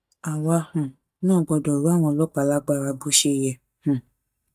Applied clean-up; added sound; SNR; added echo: neural mask model DeepFilterNet 3.